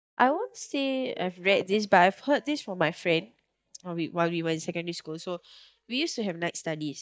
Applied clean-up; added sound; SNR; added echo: neural mask model DeepFilterNet 3.